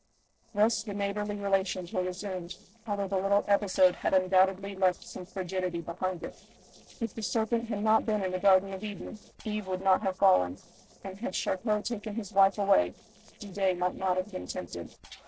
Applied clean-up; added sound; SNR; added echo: neural separator model SepFormer DNS4.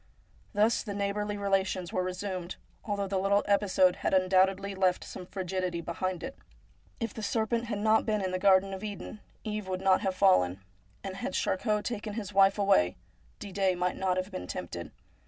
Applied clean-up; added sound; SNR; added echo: none; none; none; none.